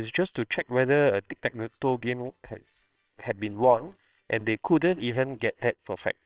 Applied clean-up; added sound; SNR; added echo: neural separator model SepFormer WHAMR!.